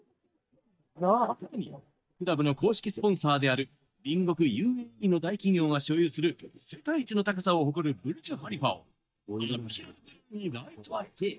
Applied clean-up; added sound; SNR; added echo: neural mask model DeepFilterNet 3.